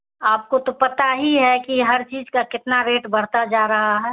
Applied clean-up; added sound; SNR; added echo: none; none; none; none.